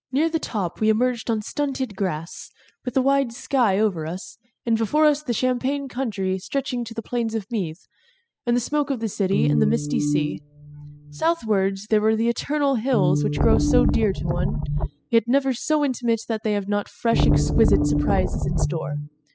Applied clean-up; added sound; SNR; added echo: classical method spectral subtraction.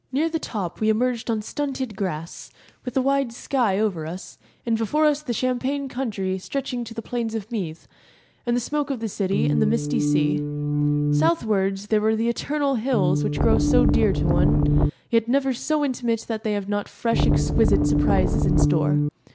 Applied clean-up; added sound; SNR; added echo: none; Organ + Wind; -4 dB; none.